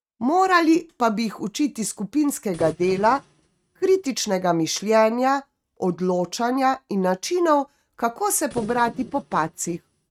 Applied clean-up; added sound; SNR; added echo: neural mask model RNNoise.